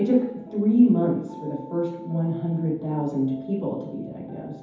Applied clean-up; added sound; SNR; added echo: none; none; none; reverberation time 0.9 s.